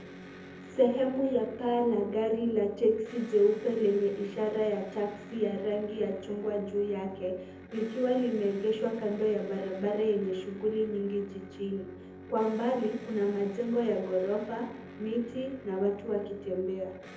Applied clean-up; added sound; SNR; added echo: none; Electric guitar; 16 dB; reverberation time 0.7 s.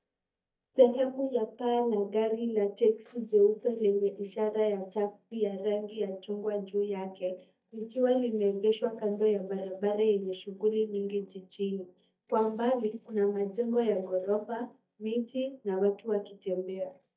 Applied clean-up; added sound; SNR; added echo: neural mask model DeepFilterNet 3.